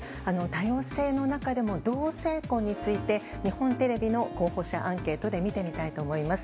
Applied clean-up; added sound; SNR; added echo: none; Harp; 16 dB; none.